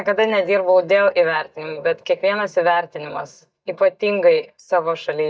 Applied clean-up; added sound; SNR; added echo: neural mask model DeepFilterNet 3.